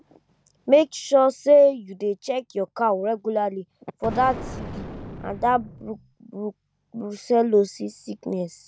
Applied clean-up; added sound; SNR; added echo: none; Explosion; 12 dB; none.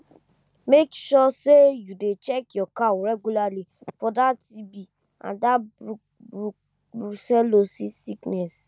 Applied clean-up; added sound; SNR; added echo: none; none; none; none.